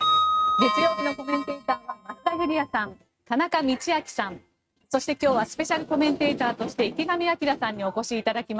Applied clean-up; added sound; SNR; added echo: neural mask model RNNoise.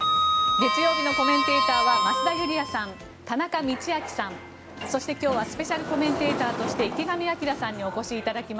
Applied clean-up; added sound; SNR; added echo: none; Sliding door; 0 dB; none.